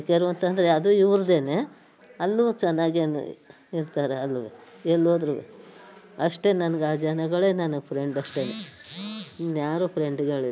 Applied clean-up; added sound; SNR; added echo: none; none; none; none.